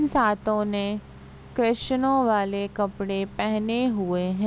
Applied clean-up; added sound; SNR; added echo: none; none; none; none.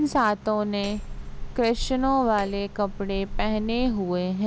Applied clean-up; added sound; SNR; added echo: none; Hammer; 7 dB; none.